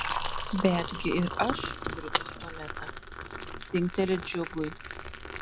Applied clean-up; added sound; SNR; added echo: none; Shatter + Liquid; 4 dB; none.